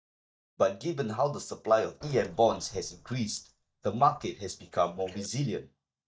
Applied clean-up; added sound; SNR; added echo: neural mask model DeepFilterNet 3.